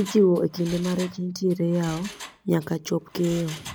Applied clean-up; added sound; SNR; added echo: none; Mechanisms; 17 dB; none.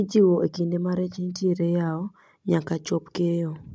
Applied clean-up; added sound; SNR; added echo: none; none; none; none.